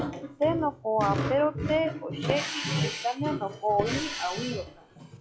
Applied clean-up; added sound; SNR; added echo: classical method log-MMSE.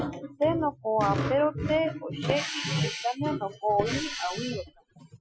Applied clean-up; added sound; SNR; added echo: classical method Wiener filter.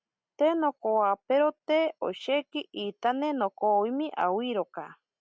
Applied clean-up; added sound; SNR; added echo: none; none; none; none.